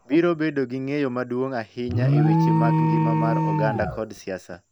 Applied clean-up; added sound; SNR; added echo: none; Alarm; -2 dB; none.